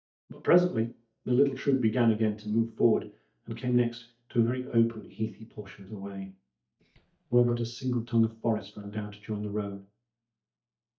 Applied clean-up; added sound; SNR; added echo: neural mask model DeepFilterNet 3.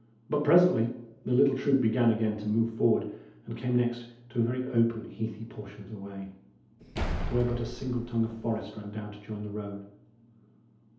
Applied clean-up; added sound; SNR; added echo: none; Slam; 6 dB; reverberation time 2.2 s.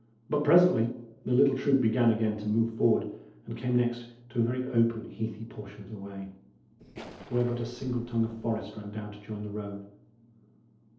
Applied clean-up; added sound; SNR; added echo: neural separator model SepFormer DNS4.